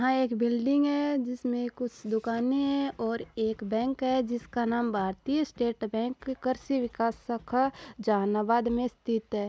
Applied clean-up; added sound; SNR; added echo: none; none; none; none.